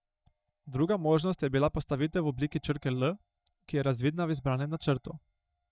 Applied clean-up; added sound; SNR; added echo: neural mask model DeepFilterNet 3.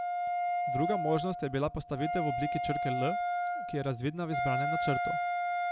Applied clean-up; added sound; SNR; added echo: none; Wind instrument, woodwind instrument; -2 dB; none.